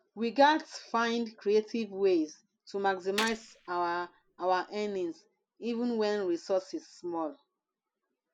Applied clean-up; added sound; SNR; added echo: none; Gunshot, gunfire; 12 dB; none.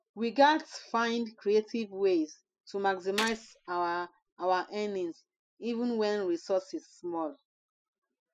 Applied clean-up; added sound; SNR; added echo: classical method spectral subtraction.